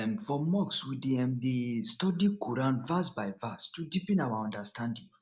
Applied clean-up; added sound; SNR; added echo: none; none; none; none.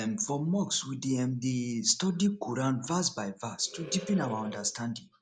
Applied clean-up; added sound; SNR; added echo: none; Animal; 13 dB; none.